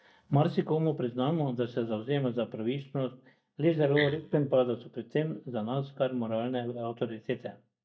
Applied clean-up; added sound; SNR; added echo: neural mask model DeepFilterNet 3.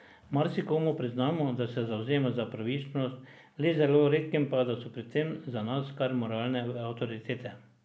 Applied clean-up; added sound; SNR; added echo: none; none; none; none.